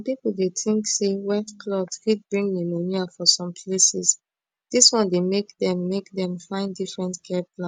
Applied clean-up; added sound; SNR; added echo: none; none; none; none.